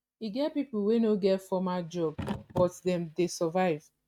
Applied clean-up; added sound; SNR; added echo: neural mask model RNNoise.